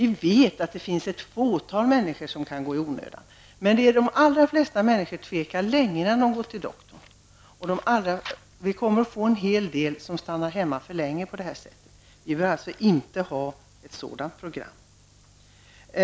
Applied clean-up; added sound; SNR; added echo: none; none; none; none.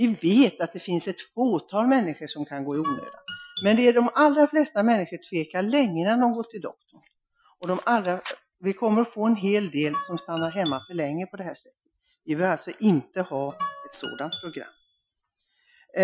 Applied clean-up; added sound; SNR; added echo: classical method Wiener filter.